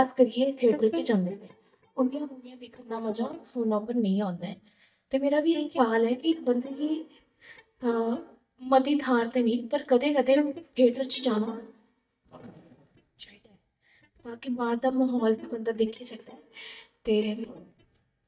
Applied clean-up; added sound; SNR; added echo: neural mask model DeepFilterNet 3.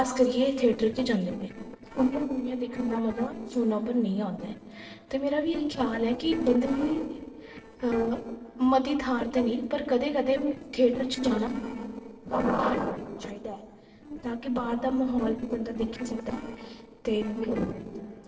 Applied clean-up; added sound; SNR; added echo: neural separator model SepFormer DNS4.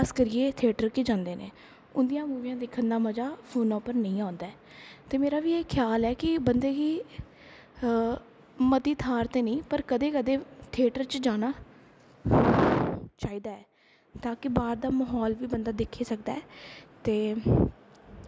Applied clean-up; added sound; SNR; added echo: none; none; none; none.